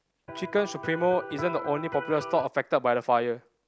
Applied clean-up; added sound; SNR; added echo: none; Electric guitar; 10 dB; none.